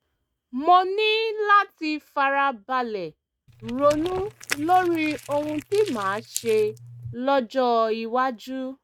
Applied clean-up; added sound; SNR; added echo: neural mask model RNNoise.